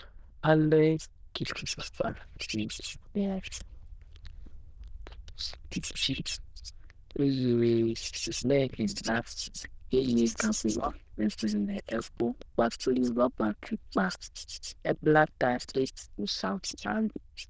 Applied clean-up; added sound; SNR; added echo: neural diffusion model UNIVERSE++.